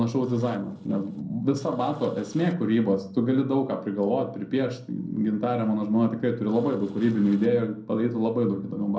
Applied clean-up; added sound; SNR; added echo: neural separator model SepFormer DNS4.